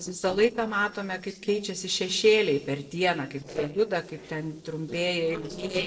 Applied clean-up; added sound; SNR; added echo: neural separator model SepFormer DNS4.